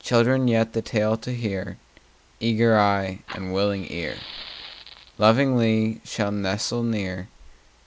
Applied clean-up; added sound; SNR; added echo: none; Fire; 20 dB; none.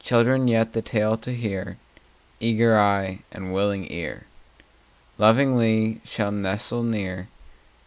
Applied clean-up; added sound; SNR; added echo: none; none; none; none.